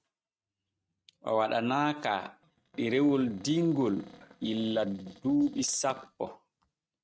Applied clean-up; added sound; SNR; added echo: neural mask model RNNoise.